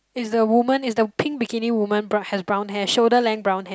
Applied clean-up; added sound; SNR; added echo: none; none; none; none.